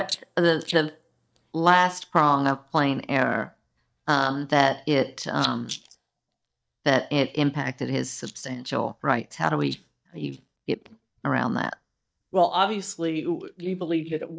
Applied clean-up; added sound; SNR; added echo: neural mask model DeepFilterNet 3.